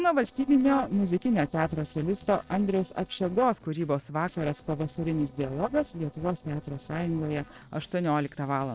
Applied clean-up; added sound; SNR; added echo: neural separator model SepFormer DNS4.